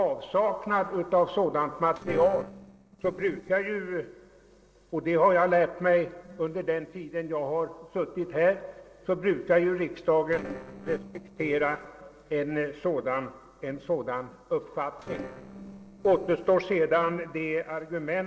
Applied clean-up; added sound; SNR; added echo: neural separator model SepFormer DNS4.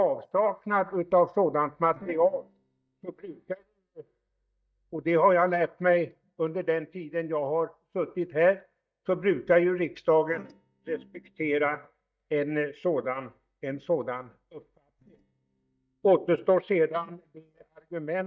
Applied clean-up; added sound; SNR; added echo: neural mask model DeepFilterNet 3.